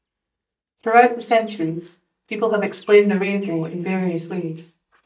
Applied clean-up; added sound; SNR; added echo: neural mask model DeepFilterNet 3.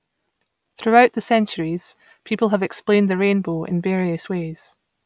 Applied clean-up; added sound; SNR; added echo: none; none; none; none.